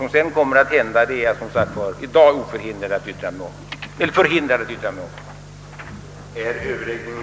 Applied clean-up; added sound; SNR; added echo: none; none; none; none.